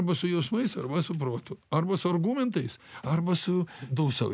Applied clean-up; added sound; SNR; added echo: none; none; none; none.